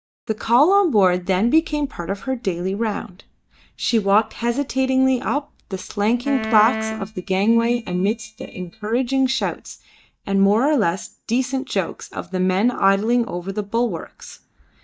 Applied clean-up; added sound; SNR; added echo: neural mask model DeepFilterNet 3.